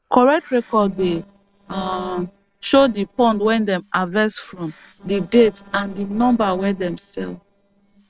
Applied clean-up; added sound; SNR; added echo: neural separator model SepFormer DNS4.